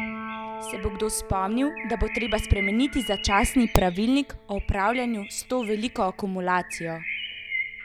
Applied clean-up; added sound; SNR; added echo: none; Bird + Piano; 9 dB; none.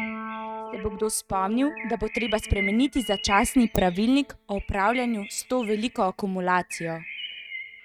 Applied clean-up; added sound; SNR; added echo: neural mask model RNNoise.